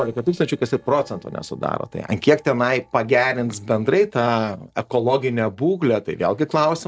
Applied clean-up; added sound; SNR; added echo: neural separator model SepFormer DNS4.